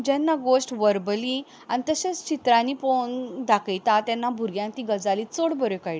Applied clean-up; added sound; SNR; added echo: none; none; none; none.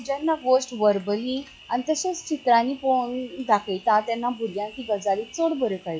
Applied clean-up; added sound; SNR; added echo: classical method log-MMSE.